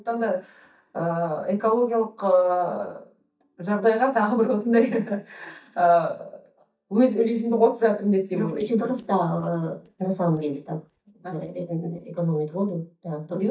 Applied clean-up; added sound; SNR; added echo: neural mask model DeepFilterNet 3.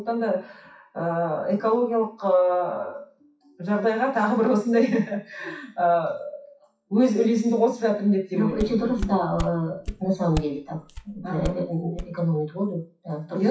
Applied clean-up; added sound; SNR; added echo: classical method WPE with log-MMSE.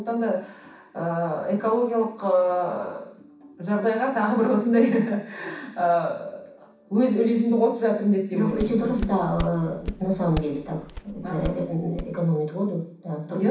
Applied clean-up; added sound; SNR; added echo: none; Walk, footsteps; 11 dB; reverberation time 0.6 s.